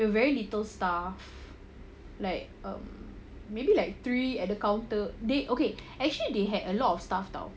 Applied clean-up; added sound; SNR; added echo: none; none; none; none.